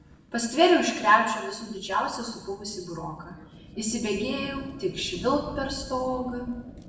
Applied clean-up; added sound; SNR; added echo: none; Fire; 17 dB; reverberation time 0.9 s.